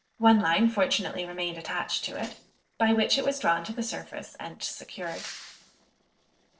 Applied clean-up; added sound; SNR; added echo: neural separator model SepFormer DNS4.